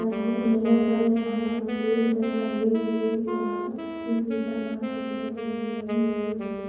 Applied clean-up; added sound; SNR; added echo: none; Wind instrument, woodwind instrument; 6 dB; reverberation time 2.2 s.